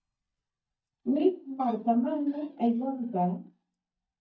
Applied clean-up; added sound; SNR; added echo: neural mask model DeepFilterNet 3.